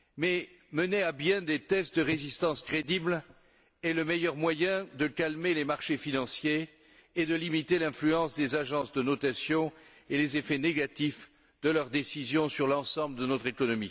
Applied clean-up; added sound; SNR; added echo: none; none; none; none.